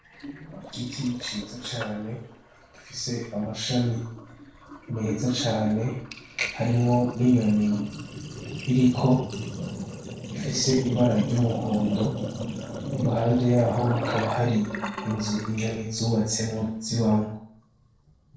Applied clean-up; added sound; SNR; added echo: neural separator model SepFormer DNS4.